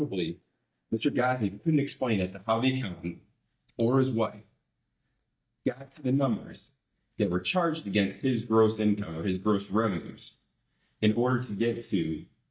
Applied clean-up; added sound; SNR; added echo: neural mask model DeepFilterNet 3.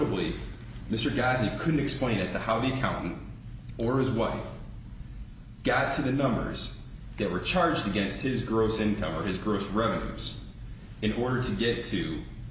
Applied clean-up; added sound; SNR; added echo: none; none; none; none.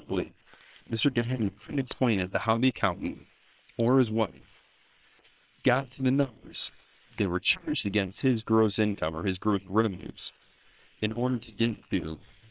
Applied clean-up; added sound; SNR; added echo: neural separator model SepFormer WHAM!.